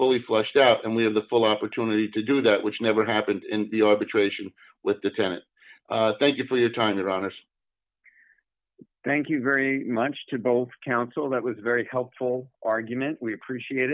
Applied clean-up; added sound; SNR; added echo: none; none; none; none.